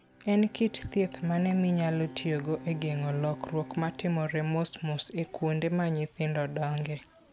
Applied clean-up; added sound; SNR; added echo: none; Bowed string instrument; 19 dB; none.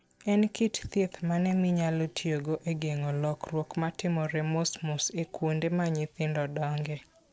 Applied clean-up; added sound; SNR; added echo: neural separator model SepFormer DNS4.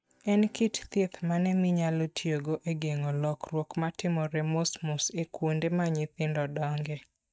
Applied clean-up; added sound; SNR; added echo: neural mask model DeepFilterNet 3.